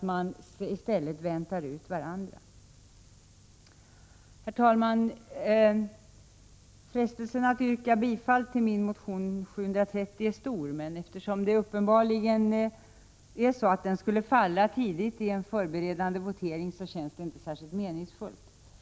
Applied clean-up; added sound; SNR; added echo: none; none; none; none.